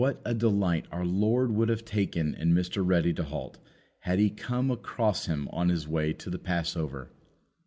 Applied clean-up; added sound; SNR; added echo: none; none; none; none.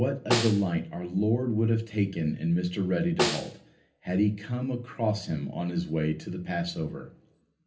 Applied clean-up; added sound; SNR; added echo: none; Snare drum; 4 dB; reverberation time 0.3 s.